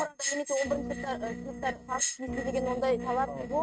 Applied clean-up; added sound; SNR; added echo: neural mask model RNNoise.